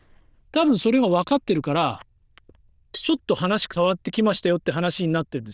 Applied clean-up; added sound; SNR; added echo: neural diffusion model UNIVERSE++.